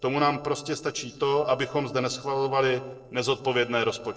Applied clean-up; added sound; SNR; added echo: neural separator model SepFormer DNS4.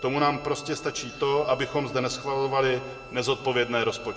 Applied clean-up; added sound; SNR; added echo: none; Bowed string instrument; 18 dB; reverberation time 1.0 s.